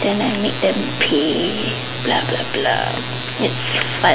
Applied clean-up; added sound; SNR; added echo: none; none; none; none.